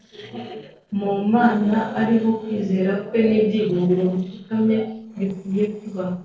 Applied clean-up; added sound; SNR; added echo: neural separator model SepFormer DNS4.